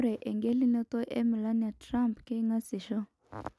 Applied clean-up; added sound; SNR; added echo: none; none; none; none.